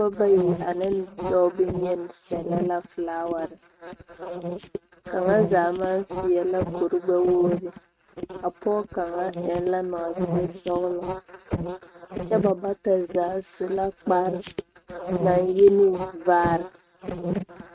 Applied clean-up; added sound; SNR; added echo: neural mask model RNNoise.